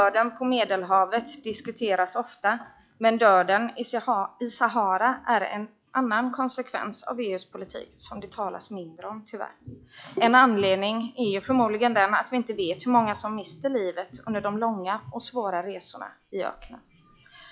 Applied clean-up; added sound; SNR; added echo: classical method log-MMSE.